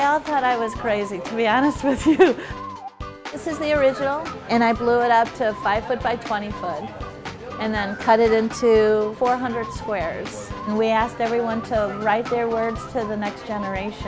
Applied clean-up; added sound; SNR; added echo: none; none; none; none.